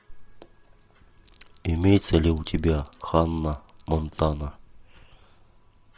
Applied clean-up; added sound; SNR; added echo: none; Bell; 3 dB; none.